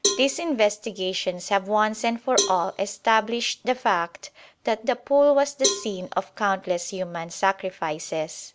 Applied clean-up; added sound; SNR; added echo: none; Cowbell; 8 dB; none.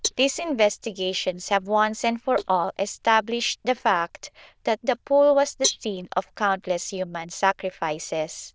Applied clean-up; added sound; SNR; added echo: neural diffusion model UNIVERSE++.